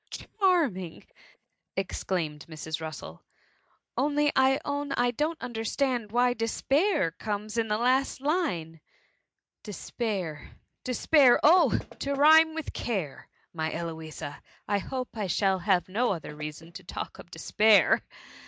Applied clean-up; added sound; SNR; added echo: neural mask model DeepFilterNet 3.